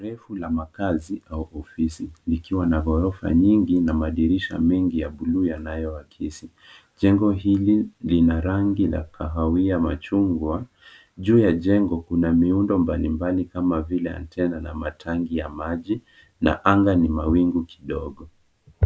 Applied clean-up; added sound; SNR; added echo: none; none; none; none.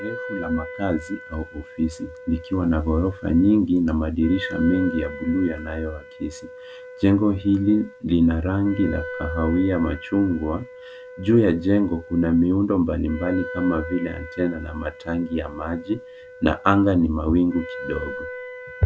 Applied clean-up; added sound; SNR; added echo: none; Wind instrument, woodwind instrument; 14 dB; none.